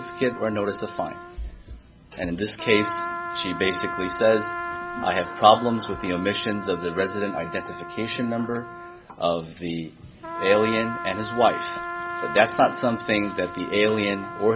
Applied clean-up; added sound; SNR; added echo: none; Trumpet; 9 dB; none.